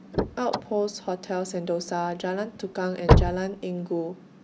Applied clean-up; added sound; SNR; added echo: none; Slam / Car; -3 dB; none.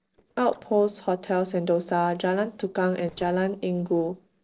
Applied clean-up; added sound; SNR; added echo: neural separator model SepFormer DNS4.